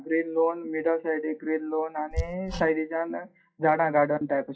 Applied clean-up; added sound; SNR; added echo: classical method WPE with log-MMSE.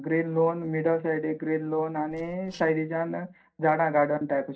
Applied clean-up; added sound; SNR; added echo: neural separator model SepFormer DNS4.